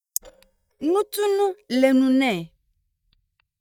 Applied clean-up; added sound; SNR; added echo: neural mask model DeepFilterNet 3.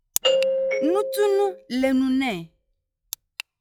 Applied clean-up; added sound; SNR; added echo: classical method log-MMSE.